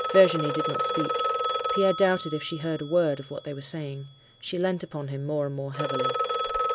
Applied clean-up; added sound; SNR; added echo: none; Telephone; 3 dB; none.